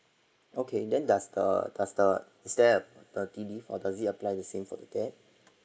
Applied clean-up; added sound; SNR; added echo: none; none; none; none.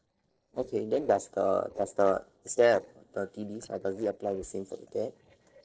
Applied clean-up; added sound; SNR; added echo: neural separator model SepFormer DNS4.